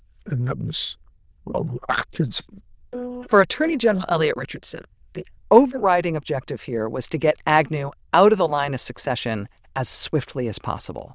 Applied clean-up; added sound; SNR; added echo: neural diffusion model UNIVERSE++.